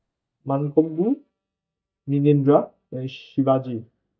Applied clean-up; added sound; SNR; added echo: neural mask model DeepFilterNet 3.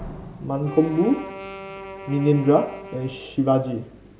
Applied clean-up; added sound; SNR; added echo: none; Wind instrument, woodwind instrument + Slam; 14 dB; none.